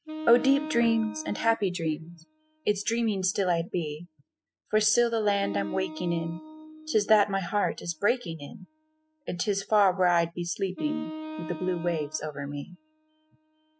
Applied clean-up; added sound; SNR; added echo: classical method spectral subtraction.